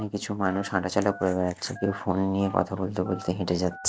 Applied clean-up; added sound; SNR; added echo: none; Telephone; 19 dB; none.